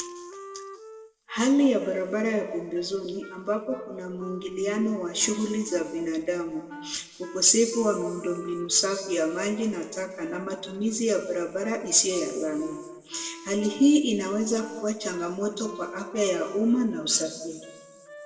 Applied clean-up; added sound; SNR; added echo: none; Wind instrument, woodwind instrument; 17 dB; reverberation time 1.3 s.